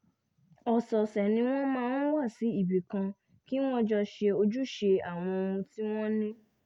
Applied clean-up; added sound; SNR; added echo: none; none; none; none.